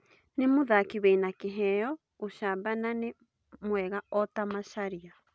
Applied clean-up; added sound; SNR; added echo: none; none; none; none.